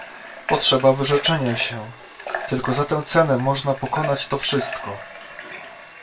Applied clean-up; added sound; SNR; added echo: none; Water tap, faucet / Water; 12 dB; reverberation time 0.2 s.